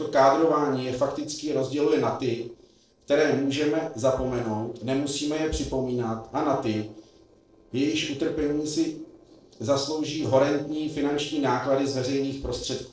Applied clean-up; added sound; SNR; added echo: neural separator model SepFormer DNS4.